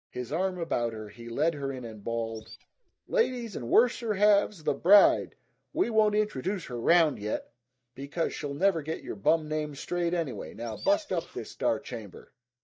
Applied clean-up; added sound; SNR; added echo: neural mask model DeepFilterNet 3.